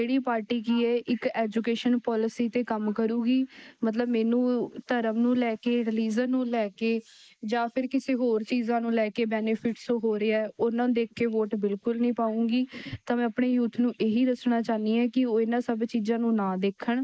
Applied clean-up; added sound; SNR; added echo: neural mask model Resemble Enhance denoiser.